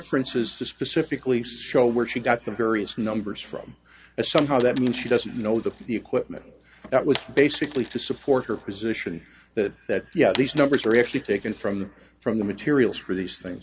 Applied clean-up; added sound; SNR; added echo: none; Coin (dropping); 12 dB; none.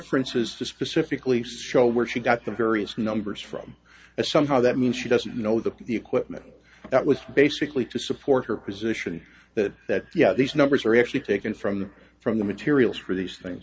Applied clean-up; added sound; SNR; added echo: none; none; none; none.